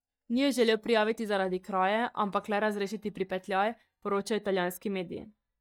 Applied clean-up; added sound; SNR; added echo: neural mask model DeepFilterNet 3.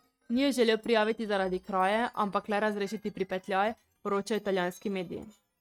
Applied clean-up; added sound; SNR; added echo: neural mask model RNNoise.